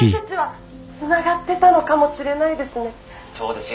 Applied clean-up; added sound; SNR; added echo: none; none; none; none.